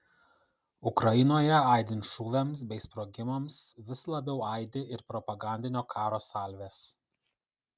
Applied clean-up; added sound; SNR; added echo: none; none; none; none.